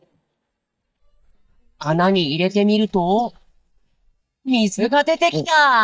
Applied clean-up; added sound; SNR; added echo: neural mask model DeepFilterNet 3.